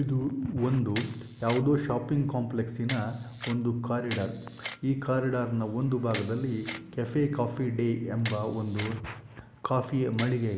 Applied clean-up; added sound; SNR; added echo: none; Camera; 16 dB; none.